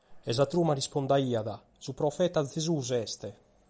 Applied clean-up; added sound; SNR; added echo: none; none; none; none.